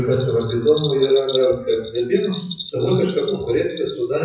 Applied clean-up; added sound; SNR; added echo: classical method WPE with log-MMSE.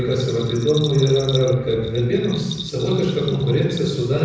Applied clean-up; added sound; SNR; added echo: none; Bell; 15 dB; reverberation time 1.1 s.